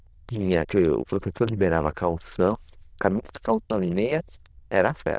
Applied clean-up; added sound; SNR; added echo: neural diffusion model UNIVERSE++.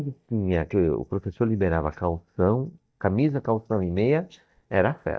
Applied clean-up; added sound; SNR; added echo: neural mask model DeepFilterNet 3.